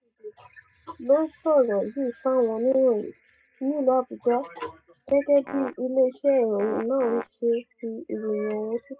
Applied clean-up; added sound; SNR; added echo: none; Fart; 9 dB; reverberation time 0.2 s.